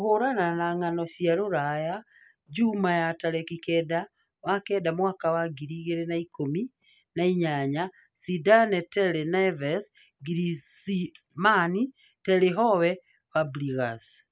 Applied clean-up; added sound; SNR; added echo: none; none; none; none.